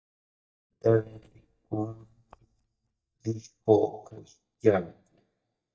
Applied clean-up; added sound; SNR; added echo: neural mask model DeepFilterNet 3.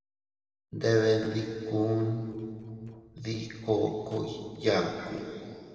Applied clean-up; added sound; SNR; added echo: neural separator model SepFormer DNS4.